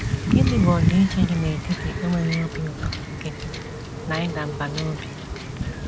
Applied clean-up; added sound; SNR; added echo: none; Wind / Ocean / Boat, Water vehicle; 0 dB; none.